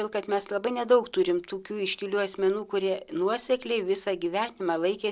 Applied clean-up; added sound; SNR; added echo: none; none; none; none.